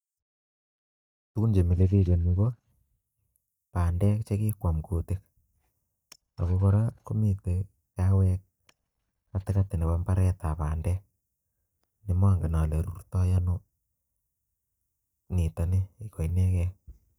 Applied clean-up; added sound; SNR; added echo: neural mask model DeepFilterNet 3.